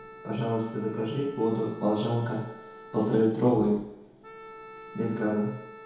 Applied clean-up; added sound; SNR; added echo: none; Wind instrument, woodwind instrument; 18 dB; reverberation time 2.0 s.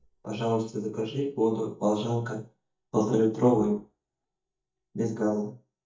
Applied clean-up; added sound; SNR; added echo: neural mask model DeepFilterNet 3.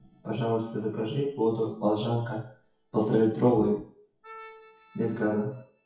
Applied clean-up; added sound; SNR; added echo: classical method WPE with log-MMSE.